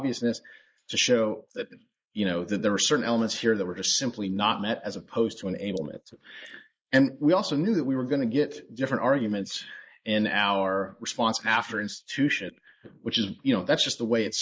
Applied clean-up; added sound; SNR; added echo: neural mask model Resemble Enhance denoiser.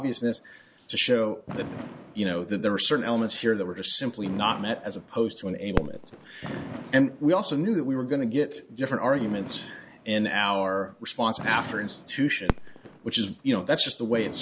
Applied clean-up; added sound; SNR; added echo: none; Fireworks + Fireworks; 11 dB; none.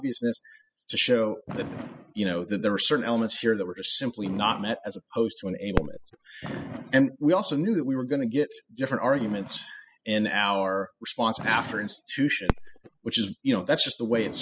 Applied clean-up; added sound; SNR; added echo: classical method spectral subtraction.